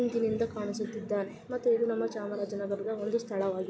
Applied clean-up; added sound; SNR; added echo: none; none; none; none.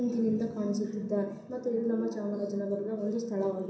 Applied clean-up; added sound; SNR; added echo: none; none; none; reverberation time 0.7 s.